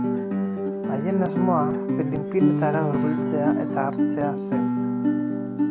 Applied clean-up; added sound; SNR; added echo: none; Guitar; -4 dB; none.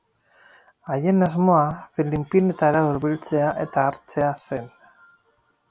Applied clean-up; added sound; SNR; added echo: none; none; none; none.